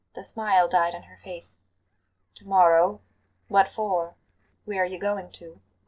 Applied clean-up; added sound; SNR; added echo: neural separator model SepFormer DNS4.